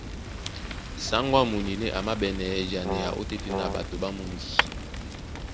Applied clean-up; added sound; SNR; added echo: none; Fire + Brass instrument; 3 dB; none.